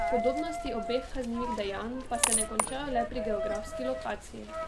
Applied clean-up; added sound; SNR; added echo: none; Coin (dropping); -1 dB; none.